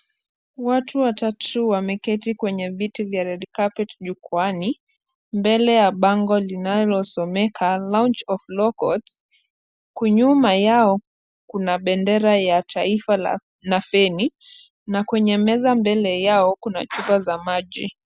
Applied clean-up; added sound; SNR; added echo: none; none; none; none.